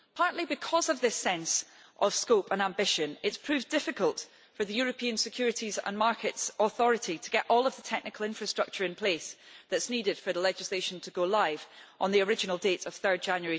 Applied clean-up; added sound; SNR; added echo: none; none; none; none.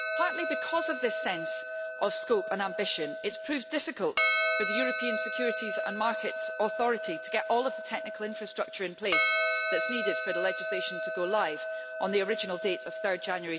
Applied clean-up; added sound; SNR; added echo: none; Percussion; 1 dB; none.